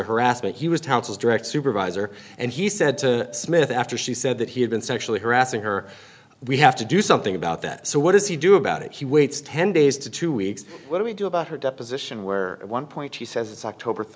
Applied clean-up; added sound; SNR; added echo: none; none; none; none.